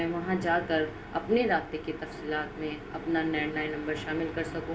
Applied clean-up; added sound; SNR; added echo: none; Idling / Accelerating, revving, vroom / Car; 19 dB; reverberation time 0.3 s.